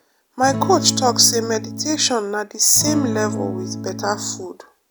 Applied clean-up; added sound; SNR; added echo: none; Acoustic guitar / Strum; 7 dB; none.